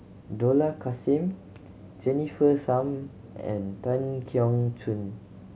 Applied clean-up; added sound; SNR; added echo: none; none; none; none.